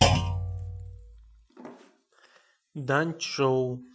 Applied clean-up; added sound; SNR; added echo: classical method Wiener filter.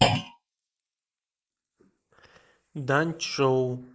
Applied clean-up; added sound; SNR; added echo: neural mask model Resemble Enhance denoiser.